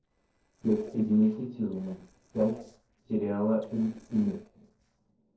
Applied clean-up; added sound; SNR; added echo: neural separator model SepFormer DNS4.